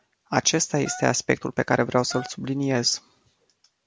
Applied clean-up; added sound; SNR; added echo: none; Wind instrument, woodwind instrument; 16 dB; none.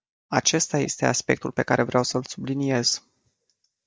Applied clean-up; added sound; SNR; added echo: neural mask model DeepFilterNet 3.